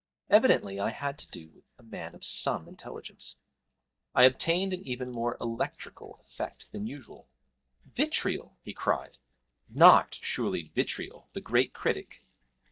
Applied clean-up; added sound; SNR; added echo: neural mask model DeepFilterNet 3.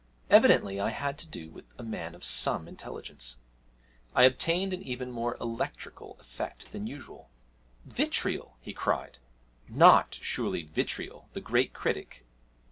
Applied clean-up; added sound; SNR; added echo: none; none; none; none.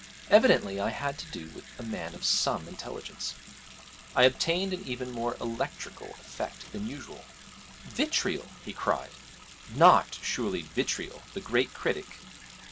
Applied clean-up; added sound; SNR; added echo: none; Bathtub (filling or washing) / Sink (filling or washing) / Water tap, faucet; 18 dB; none.